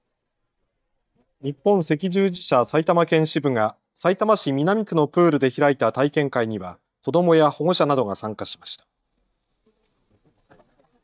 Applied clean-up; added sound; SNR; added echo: neural mask model DeepFilterNet 3.